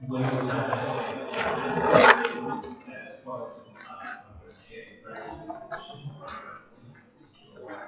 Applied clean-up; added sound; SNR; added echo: classical method WPE with log-MMSE.